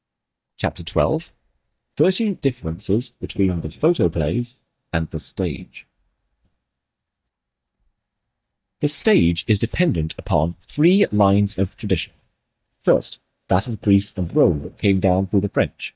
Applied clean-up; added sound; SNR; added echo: neural mask model DeepFilterNet 3.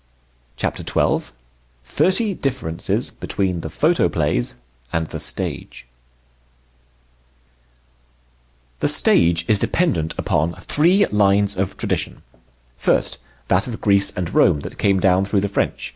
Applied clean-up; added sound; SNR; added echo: none; none; none; none.